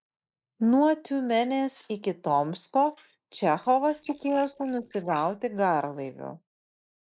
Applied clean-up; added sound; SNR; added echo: neural mask model Resemble Enhance denoiser.